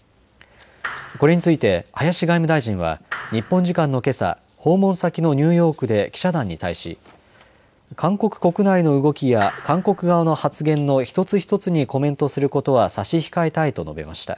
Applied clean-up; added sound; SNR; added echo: none; Clapping; 16 dB; none.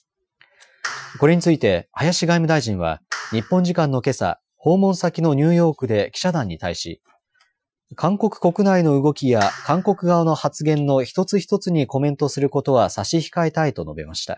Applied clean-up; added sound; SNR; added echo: classical method Wiener filter.